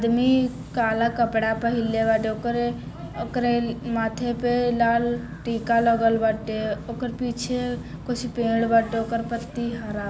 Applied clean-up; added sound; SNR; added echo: none; none; none; none.